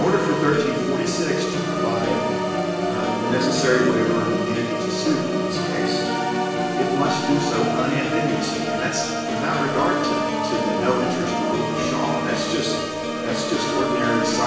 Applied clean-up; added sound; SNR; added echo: none; Organ; -1 dB; reverberation time 0.9 s.